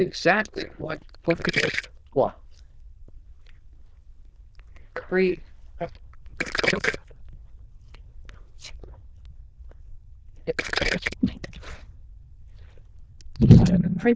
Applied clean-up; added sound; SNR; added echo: neural diffusion model UNIVERSE++.